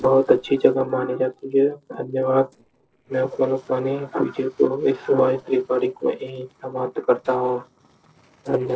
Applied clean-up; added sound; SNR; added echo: neural separator model SepFormer DNS4.